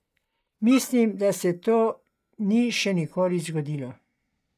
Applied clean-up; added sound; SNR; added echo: neural mask model DeepFilterNet 3.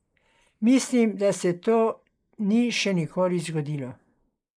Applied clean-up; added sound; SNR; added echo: neural mask model Resemble Enhance denoiser.